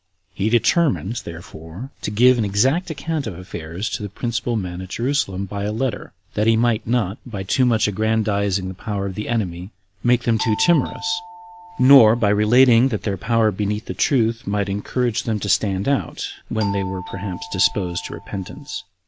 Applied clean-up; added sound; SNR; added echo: none; Doorbell; 14 dB; none.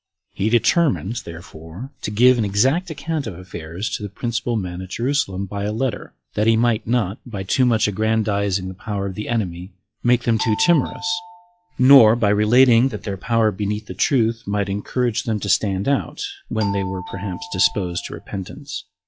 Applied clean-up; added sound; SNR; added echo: classical method log-MMSE.